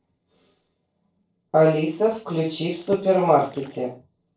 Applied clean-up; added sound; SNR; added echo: neural separator model SepFormer DNS4.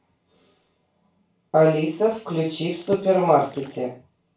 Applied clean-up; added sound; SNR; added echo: none; Water / Splash, splatter; 18 dB; reverberation time 0.3 s.